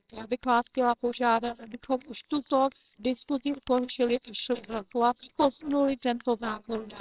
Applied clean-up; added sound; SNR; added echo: neural separator model SepFormer WHAMR!.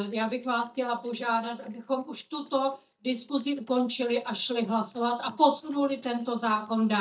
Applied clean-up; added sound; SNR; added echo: neural mask model DeepFilterNet 3.